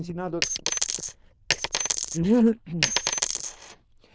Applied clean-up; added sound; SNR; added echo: neural diffusion model UNIVERSE++.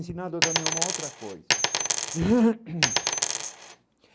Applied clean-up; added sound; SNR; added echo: none; Coin (dropping); -2 dB; none.